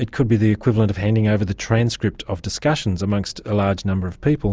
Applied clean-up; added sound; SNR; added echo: none; none; none; none.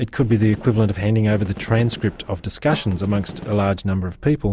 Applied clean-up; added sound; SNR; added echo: none; Gunshot, gunfire + Snare drum; 16 dB; none.